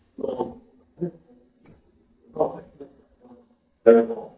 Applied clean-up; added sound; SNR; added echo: neural mask model DeepFilterNet 3.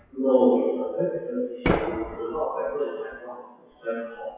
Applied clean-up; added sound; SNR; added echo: classical method WPE with log-MMSE.